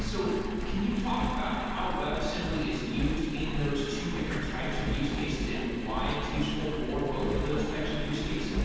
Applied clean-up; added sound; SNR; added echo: none; Engine; 1 dB; reverberation time 2.1 s.